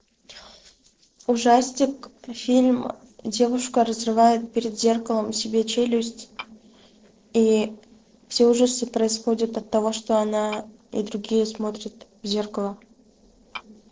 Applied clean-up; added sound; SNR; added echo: neural separator model SepFormer DNS4.